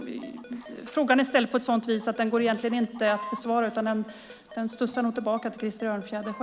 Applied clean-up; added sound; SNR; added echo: none; Chicken, rooster + Ringtone; 18 dB; none.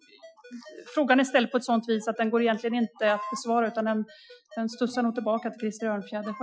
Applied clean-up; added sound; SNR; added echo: classical method Wiener filter.